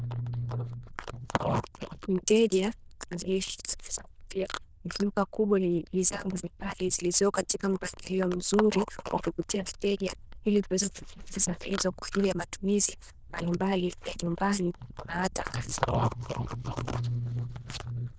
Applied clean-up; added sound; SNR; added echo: neural diffusion model UNIVERSE++.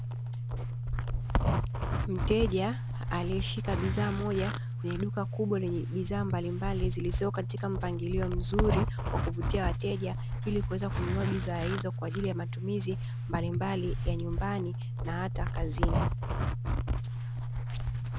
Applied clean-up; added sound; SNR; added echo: none; Zipper (clothing); -2 dB; none.